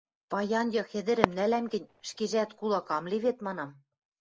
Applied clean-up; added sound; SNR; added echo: none; Fireworks; 6 dB; none.